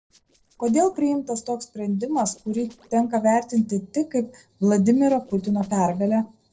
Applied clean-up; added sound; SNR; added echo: neural separator model SepFormer DNS4.